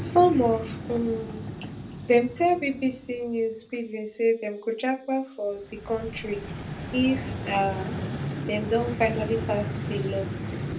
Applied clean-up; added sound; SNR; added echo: none; Vehicle; 8 dB; reverberation time 0.2 s.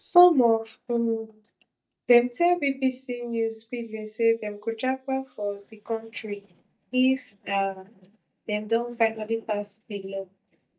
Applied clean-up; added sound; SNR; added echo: neural mask model DeepFilterNet 3.